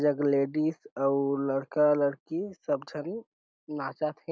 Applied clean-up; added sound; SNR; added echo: none; none; none; none.